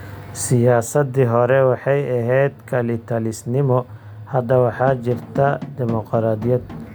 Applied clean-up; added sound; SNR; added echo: none; Drum; 14 dB; none.